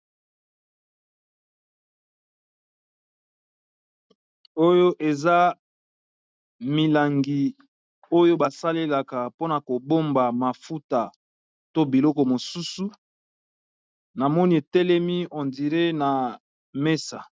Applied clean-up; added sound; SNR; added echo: none; none; none; none.